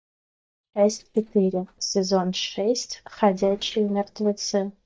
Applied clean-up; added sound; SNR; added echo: neural mask model DeepFilterNet 3.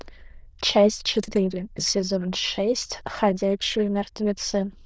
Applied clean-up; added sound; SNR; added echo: neural diffusion model UNIVERSE++.